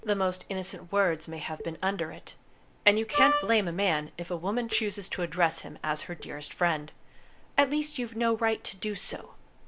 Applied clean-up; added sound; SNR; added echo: none; Wind instrument, woodwind instrument; -1 dB; none.